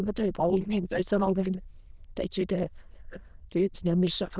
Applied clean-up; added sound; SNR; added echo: neural diffusion model UNIVERSE++.